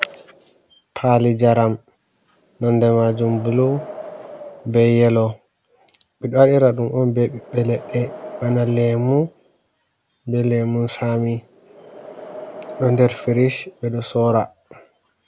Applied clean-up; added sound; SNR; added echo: none; Wind; 19 dB; none.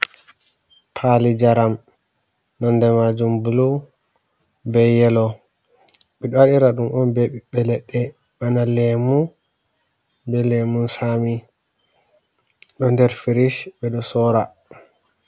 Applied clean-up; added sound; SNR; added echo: none; none; none; none.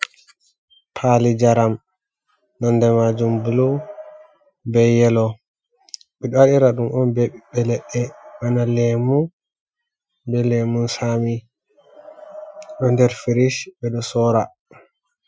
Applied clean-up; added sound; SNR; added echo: classical method Wiener filter.